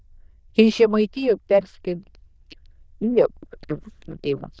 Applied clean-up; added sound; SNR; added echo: neural diffusion model UNIVERSE++.